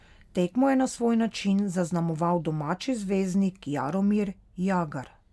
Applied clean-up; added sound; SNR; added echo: none; none; none; none.